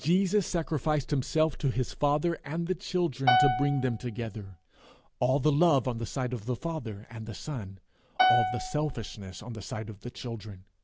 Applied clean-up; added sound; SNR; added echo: none; Piano; -1 dB; none.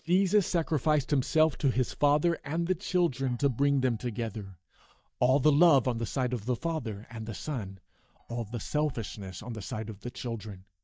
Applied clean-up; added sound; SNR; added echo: neural mask model DeepFilterNet 3.